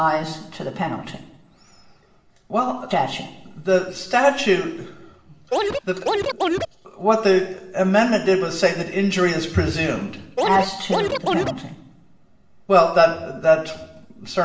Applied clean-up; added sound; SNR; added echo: none; Scratching (performance technique); 1 dB; reverberation time 0.8 s.